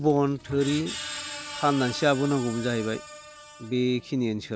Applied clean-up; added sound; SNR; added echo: none; Screech; 13 dB; none.